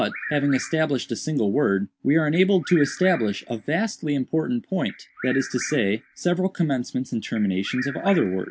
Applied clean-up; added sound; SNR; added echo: none; Bird vocalization, bird call, bird song; 16 dB; none.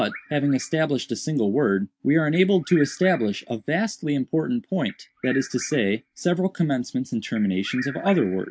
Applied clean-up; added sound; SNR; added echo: neural mask model RNNoise.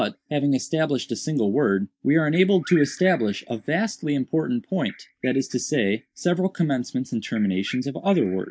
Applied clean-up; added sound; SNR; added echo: neural mask model DeepFilterNet 3.